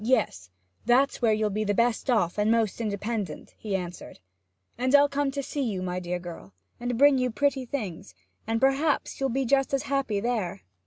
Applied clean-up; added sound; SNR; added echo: none; none; none; none.